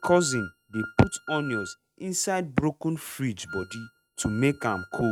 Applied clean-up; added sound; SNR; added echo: neural mask model RNNoise.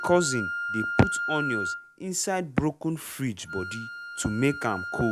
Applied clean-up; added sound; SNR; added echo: none; Wind instrument, woodwind instrument; 6 dB; none.